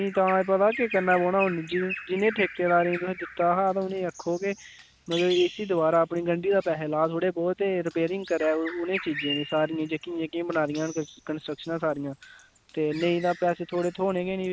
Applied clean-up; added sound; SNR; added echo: none; Bird vocalization, bird call, bird song; 14 dB; none.